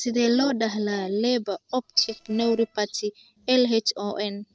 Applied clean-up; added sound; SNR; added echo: neural separator model SepFormer DNS4.